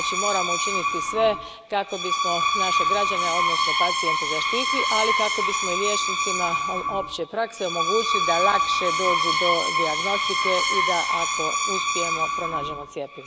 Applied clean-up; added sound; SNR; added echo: none; Screech; -5 dB; none.